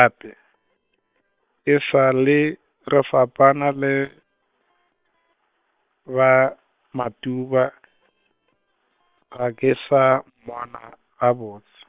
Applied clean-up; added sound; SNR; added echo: neural separator model SepFormer WHAM!.